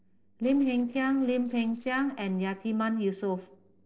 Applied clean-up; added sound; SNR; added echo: neural separator model SepFormer DNS4.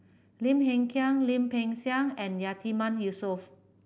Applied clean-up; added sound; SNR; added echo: none; none; none; none.